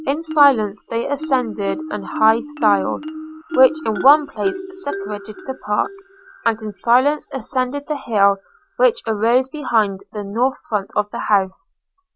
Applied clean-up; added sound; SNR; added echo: none; Marimba, xylophone; 13 dB; none.